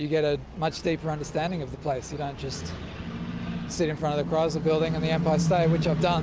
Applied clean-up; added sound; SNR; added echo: none; none; none; none.